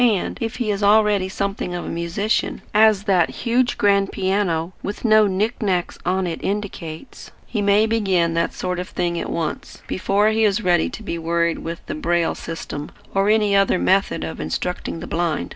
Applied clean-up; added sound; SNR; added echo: none; none; none; none.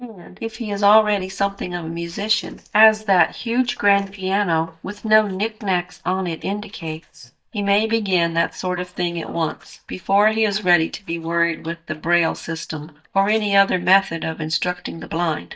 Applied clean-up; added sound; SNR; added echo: neural mask model DeepFilterNet 3.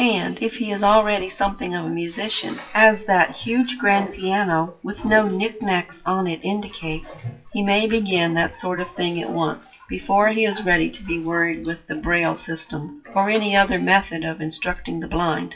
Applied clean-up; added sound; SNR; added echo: classical method WPE with log-MMSE.